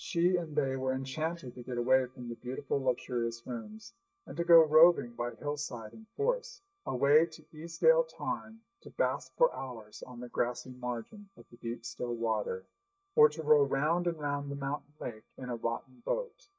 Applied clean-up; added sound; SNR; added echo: neural mask model DeepFilterNet 3.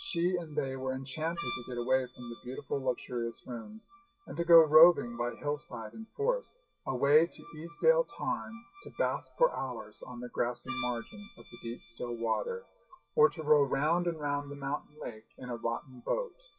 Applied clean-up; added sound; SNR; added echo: classical method WPE with log-MMSE.